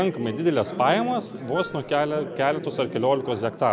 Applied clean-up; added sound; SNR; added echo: none; Wind instrument, woodwind instrument; 16 dB; none.